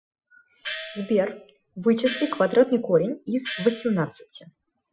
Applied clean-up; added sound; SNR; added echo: classical method Wiener filter.